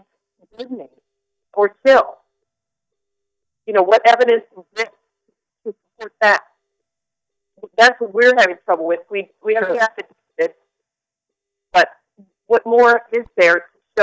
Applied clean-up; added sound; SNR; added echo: neural mask model DeepFilterNet 3.